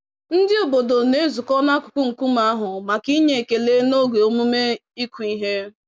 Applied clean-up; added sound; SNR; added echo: none; none; none; none.